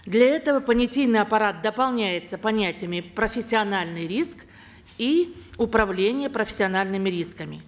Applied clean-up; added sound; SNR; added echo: none; none; none; none.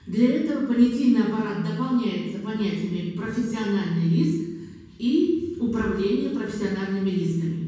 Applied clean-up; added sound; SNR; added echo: none; none; none; reverberation time 1.2 s.